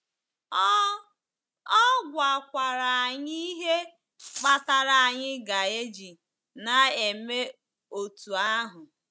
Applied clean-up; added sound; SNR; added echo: neural mask model RNNoise.